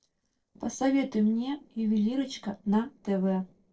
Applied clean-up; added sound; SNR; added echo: neural separator model SepFormer DNS4.